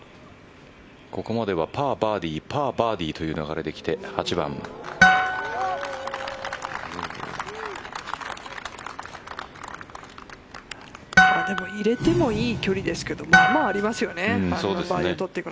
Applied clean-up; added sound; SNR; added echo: none; Harp; -4 dB; none.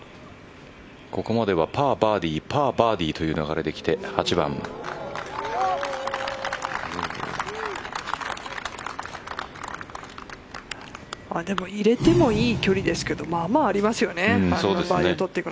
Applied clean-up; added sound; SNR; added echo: none; none; none; none.